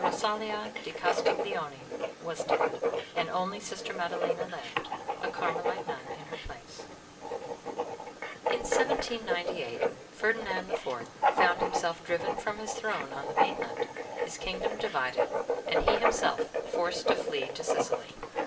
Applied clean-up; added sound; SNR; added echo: none; Writing; -3 dB; reverberation time 0.8 s.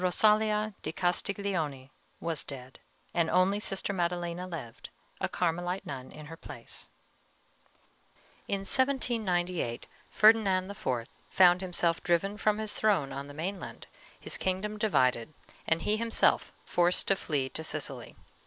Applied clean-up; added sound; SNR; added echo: none; none; none; none.